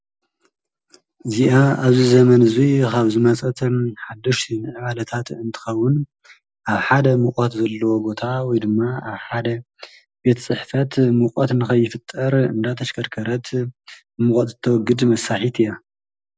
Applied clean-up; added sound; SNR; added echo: none; none; none; none.